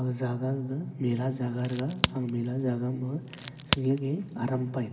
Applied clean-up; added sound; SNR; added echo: none; Crack; 6 dB; reverberation time 2.0 s.